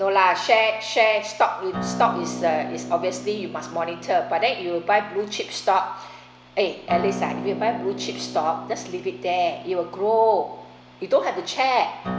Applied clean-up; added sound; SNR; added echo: none; Acoustic guitar; 12 dB; none.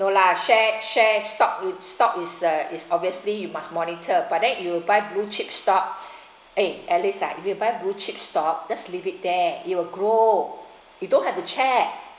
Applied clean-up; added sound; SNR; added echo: none; none; none; none.